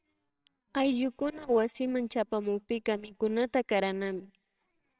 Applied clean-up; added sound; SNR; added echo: neural separator model SepFormer WHAMR!.